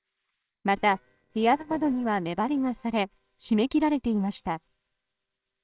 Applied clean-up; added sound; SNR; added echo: neural separator model SepFormer WHAMR!.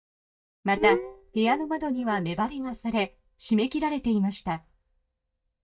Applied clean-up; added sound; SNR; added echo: neural mask model DeepFilterNet 3.